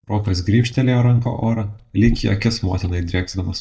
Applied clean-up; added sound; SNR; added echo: neural mask model DeepFilterNet 3.